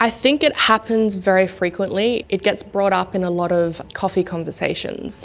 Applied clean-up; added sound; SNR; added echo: none; none; none; none.